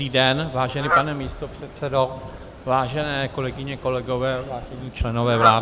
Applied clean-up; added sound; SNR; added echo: none; Fowl; 5 dB; none.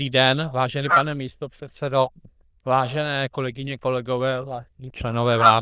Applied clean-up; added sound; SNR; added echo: neural diffusion model UNIVERSE++.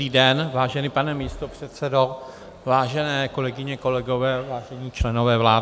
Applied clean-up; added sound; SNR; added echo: none; none; none; none.